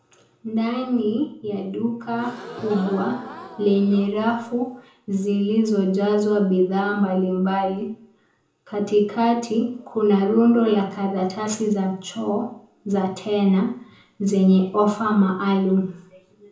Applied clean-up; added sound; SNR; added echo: none; Crowd / Gasp; 16 dB; reverberation time 0.5 s.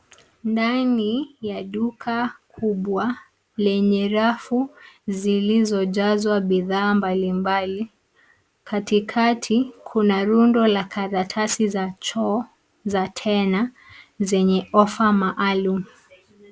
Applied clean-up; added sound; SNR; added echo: none; none; none; none.